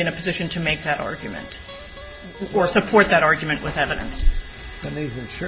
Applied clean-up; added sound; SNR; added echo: none; Guitar + Harmonica; 20 dB; none.